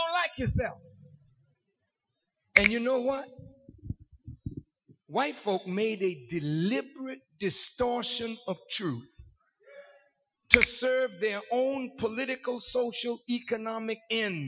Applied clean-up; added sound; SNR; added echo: classical method Wiener filter.